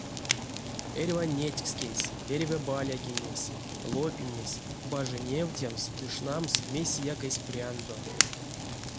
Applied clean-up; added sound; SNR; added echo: none; Fire; 1 dB; none.